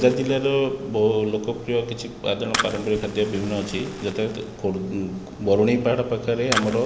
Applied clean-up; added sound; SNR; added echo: none; Fire; 12 dB; none.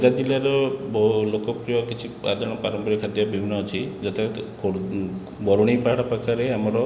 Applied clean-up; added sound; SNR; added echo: none; none; none; none.